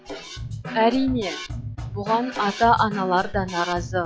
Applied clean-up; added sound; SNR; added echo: classical method log-MMSE.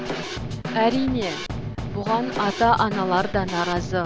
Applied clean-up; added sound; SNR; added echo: none; Snare drum / Drum kit; 5 dB; none.